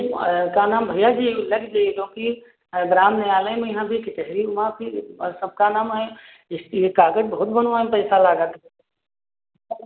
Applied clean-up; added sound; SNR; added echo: none; none; none; none.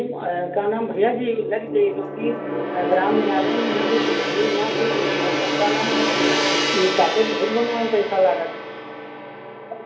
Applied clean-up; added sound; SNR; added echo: none; Gong; 1 dB; reverberation time 0.3 s.